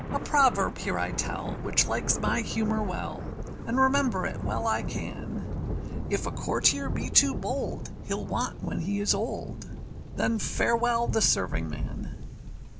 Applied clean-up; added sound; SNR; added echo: none; Thunder; 5 dB; none.